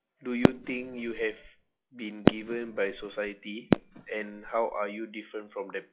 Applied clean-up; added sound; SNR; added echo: classical method log-MMSE.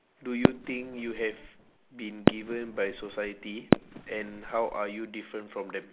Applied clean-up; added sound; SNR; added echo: none; Fireworks; -5 dB; none.